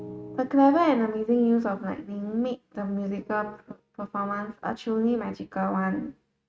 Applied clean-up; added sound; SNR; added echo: neural mask model RNNoise.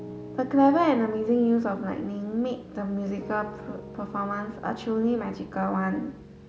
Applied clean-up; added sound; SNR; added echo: none; Piano; 16 dB; none.